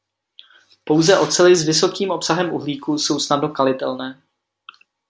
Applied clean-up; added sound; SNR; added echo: none; none; none; none.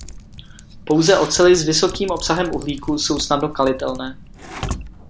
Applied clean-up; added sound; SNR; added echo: none; Typing; 14 dB; none.